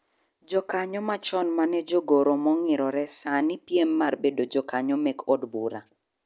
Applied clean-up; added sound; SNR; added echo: none; none; none; none.